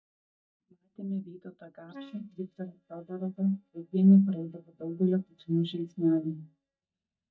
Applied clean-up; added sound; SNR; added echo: neural mask model DeepFilterNet 3.